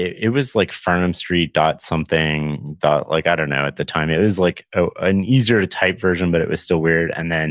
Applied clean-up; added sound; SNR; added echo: none; none; none; none.